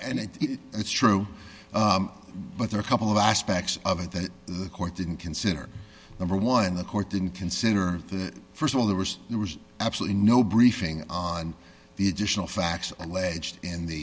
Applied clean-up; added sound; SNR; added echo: none; none; none; none.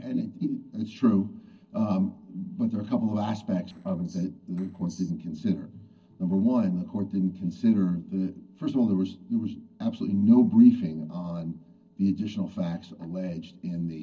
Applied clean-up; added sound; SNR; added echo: neural separator model SepFormer DNS4.